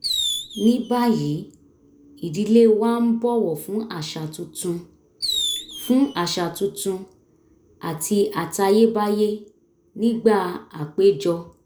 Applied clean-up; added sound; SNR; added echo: none; Fireworks; 7 dB; none.